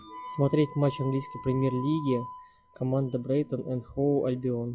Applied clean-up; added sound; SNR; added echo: classical method log-MMSE.